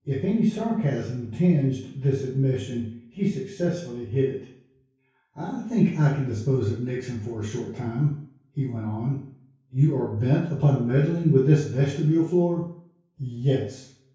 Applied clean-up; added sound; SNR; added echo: none; none; none; reverberation time 0.6 s.